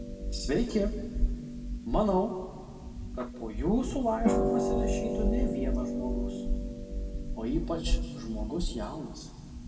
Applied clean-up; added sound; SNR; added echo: none; Harp; -2 dB; reverberation time 1.6 s.